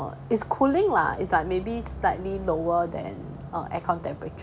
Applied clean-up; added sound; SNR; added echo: none; none; none; none.